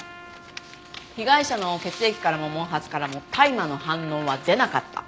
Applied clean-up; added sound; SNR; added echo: none; Trumpet; 18 dB; none.